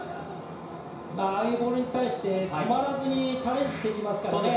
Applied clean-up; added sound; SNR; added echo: none; none; none; reverberation time 0.6 s.